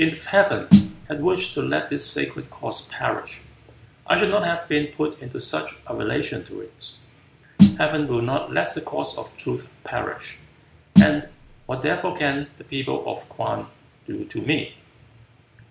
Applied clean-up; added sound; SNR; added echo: none; Snare drum; -4 dB; none.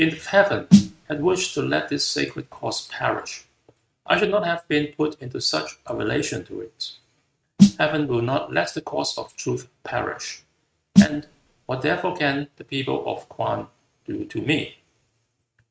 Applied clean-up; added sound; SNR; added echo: neural mask model RNNoise.